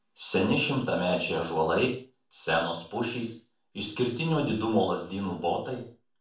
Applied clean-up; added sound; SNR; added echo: none; none; none; reverberation time 0.4 s.